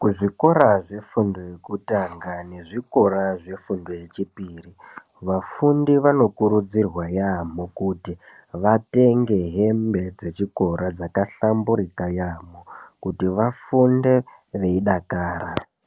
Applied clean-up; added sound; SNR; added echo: none; none; none; none.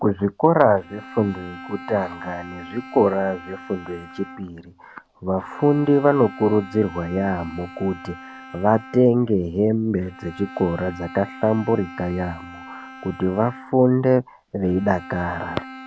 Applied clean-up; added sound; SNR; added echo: none; Bowed string instrument; 18 dB; none.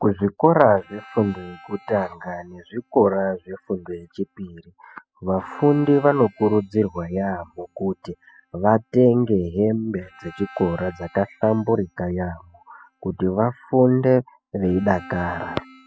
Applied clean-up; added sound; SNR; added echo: classical method spectral subtraction.